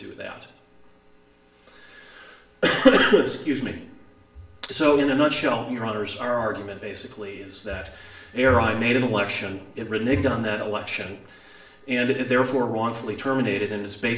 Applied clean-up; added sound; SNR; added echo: none; none; none; reverberation time 0.5 s.